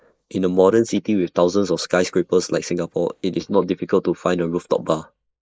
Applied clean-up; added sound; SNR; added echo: neural mask model Resemble Enhance denoiser.